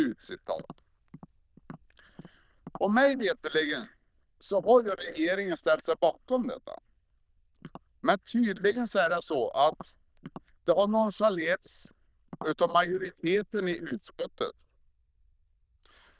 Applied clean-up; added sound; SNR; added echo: neural diffusion model UNIVERSE++.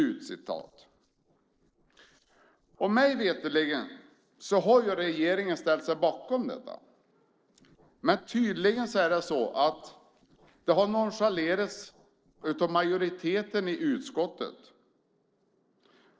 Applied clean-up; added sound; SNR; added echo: neural separator model SepFormer DNS4.